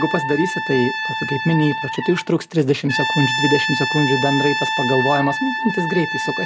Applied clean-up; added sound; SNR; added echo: none; Brass instrument; 3 dB; none.